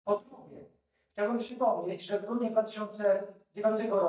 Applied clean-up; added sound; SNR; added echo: neural mask model DeepFilterNet 3.